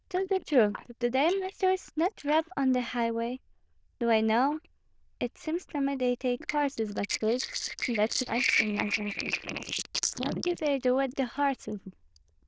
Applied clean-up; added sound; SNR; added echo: neural diffusion model UNIVERSE++.